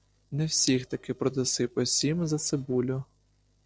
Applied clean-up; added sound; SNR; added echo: neural separator model SepFormer DNS4.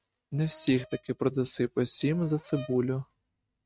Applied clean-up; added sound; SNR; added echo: neural mask model RNNoise.